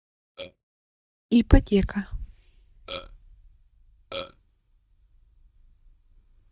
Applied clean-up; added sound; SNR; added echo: neural mask model DeepFilterNet 3.